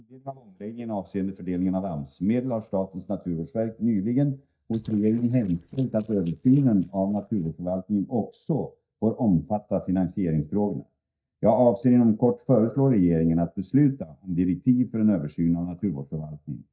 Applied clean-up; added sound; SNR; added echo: neural mask model DeepFilterNet 3.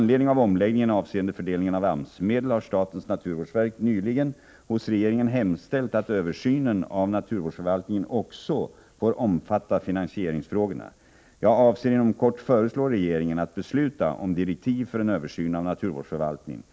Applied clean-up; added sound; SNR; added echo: none; none; none; none.